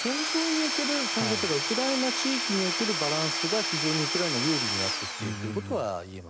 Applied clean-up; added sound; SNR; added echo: none; Tools / Domestic sounds, home sounds; 0 dB; none.